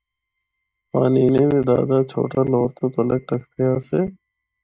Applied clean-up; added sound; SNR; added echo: neural mask model DeepFilterNet 3.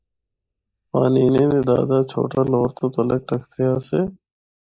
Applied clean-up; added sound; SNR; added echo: neural mask model Resemble Enhance denoiser.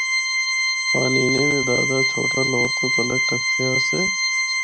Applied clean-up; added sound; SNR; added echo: none; Organ; -4 dB; none.